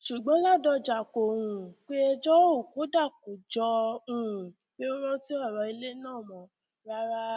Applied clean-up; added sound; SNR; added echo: none; none; none; none.